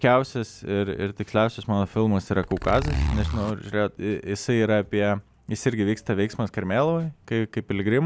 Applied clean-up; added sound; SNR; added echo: none; Zipper (clothing); 4 dB; none.